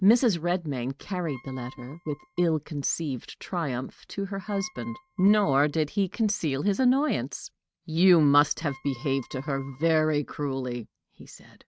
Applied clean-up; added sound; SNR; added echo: neural mask model RNNoise.